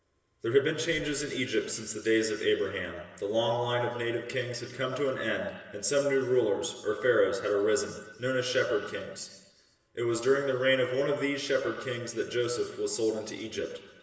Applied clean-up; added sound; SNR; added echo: none; none; none; reverberation time 1.3 s.